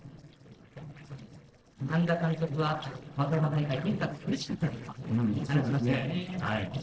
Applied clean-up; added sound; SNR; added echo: neural separator model SepFormer DNS4.